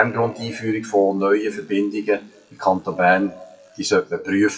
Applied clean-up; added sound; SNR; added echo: classical method WPE with log-MMSE.